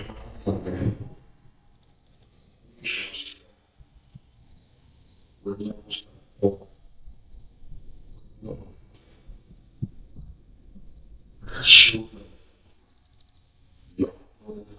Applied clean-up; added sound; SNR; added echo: neural mask model DeepFilterNet 3.